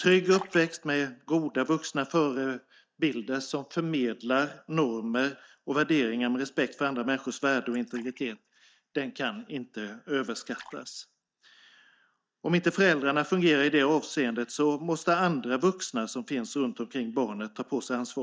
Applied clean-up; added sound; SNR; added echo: neural mask model DeepFilterNet 3.